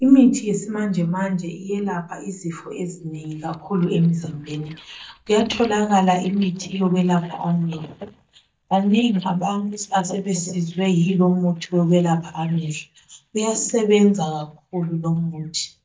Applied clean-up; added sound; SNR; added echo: neural mask model DeepFilterNet 3.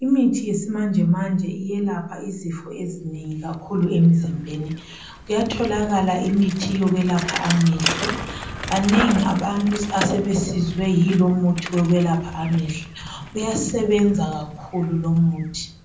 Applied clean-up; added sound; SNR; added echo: none; Bicycle; 12 dB; reverberation time 0.6 s.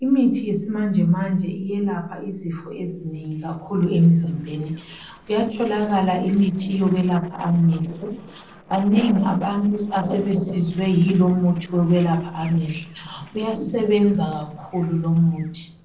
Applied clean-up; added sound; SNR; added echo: neural separator model SepFormer DNS4.